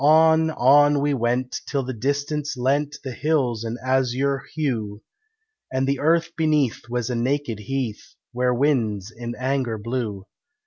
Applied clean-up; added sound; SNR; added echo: none; none; none; none.